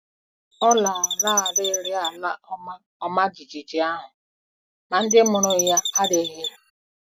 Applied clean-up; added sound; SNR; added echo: none; Chirp, tweet; 2 dB; none.